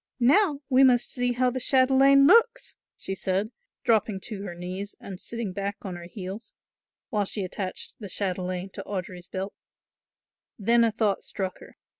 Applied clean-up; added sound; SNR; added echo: none; none; none; none.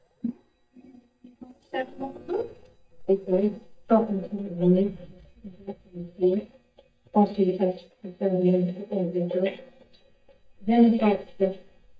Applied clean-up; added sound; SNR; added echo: neural mask model DeepFilterNet 3.